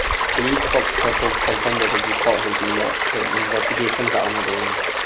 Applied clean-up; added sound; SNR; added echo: none; Stream; -4 dB; none.